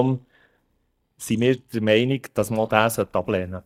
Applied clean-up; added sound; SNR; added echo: neural mask model DeepFilterNet 3.